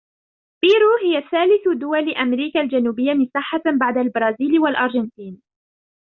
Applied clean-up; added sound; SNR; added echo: none; none; none; none.